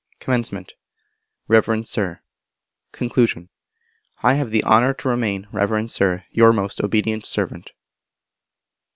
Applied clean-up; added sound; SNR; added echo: none; none; none; none.